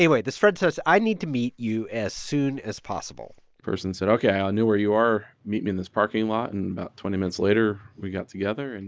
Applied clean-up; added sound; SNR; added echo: none; none; none; none.